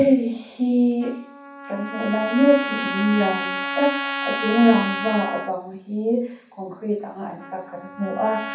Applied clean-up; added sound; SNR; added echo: none; Trumpet; 8 dB; reverberation time 0.6 s.